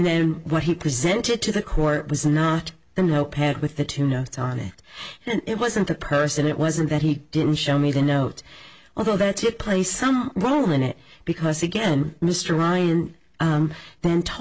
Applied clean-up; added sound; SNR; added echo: none; none; none; none.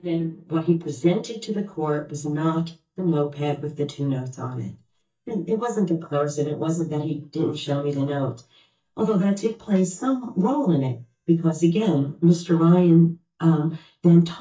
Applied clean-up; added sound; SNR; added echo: neural mask model DeepFilterNet 3.